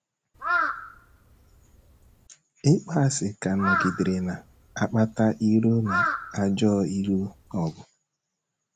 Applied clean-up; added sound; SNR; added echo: none; Crow; 5 dB; none.